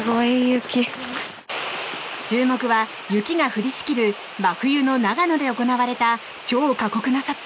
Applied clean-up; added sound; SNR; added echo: none; none; none; none.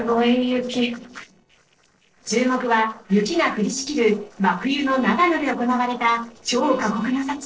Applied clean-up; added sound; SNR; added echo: neural separator model SepFormer DNS4.